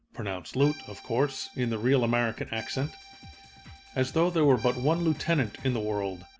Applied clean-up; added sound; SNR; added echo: none; Drum kit + Accordion; 19 dB; none.